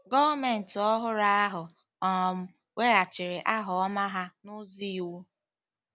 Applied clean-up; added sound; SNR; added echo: none; none; none; none.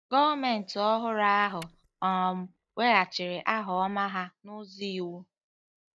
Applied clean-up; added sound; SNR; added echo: neural mask model DeepFilterNet 3.